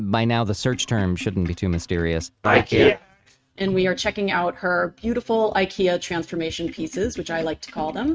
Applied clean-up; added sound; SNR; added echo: neural mask model RNNoise.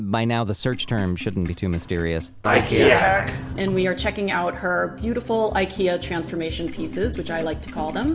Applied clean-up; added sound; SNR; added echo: none; Sink (filling or washing); 15 dB; none.